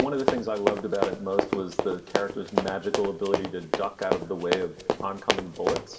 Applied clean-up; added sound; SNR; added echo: none; Run; 0 dB; reverberation time 3.0 s.